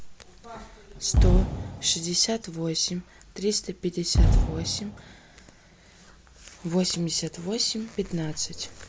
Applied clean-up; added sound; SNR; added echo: none; Fireworks; -3 dB; none.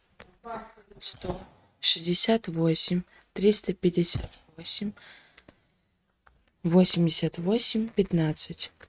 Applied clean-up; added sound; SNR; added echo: neural mask model RNNoise.